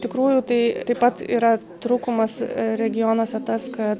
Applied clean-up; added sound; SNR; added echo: none; none; none; none.